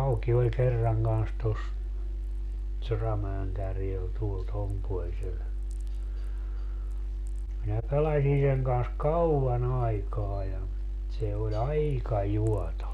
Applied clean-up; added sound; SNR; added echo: none; none; none; none.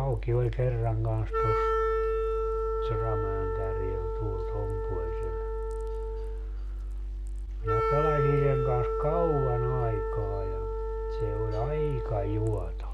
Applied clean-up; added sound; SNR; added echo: none; Wind instrument, woodwind instrument; 2 dB; none.